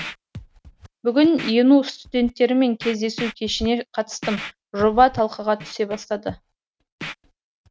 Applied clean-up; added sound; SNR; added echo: neural mask model RNNoise.